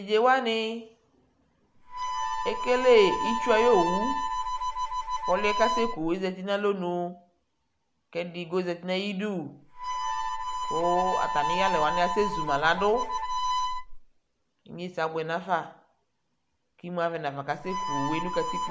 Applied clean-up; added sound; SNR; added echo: none; Harmonica; 3 dB; none.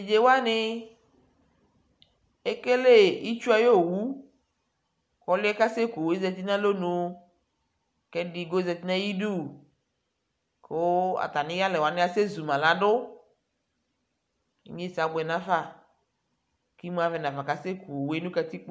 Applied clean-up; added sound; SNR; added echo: none; none; none; none.